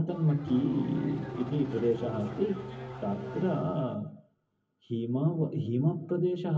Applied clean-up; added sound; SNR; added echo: none; Race car, auto racing / Engine starting; 10 dB; reverberation time 0.3 s.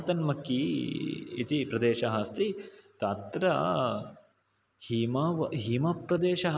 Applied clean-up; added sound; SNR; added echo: none; none; none; none.